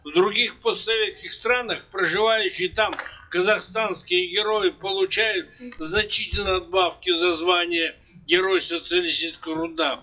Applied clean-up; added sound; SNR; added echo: classical method WPE with log-MMSE.